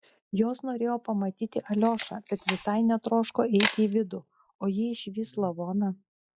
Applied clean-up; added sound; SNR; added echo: classical method log-MMSE.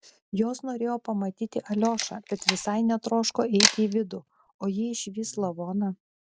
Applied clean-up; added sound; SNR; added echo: none; Camera; 3 dB; none.